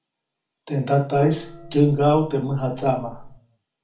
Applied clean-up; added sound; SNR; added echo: none; Gong; 17 dB; reverberation time 0.4 s.